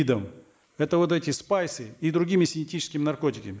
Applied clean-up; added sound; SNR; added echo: neural mask model Resemble Enhance denoiser.